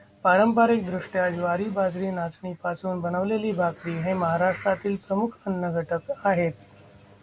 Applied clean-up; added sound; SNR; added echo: none; none; none; none.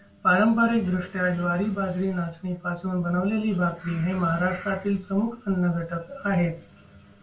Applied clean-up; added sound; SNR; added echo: none; none; none; reverberation time 0.3 s.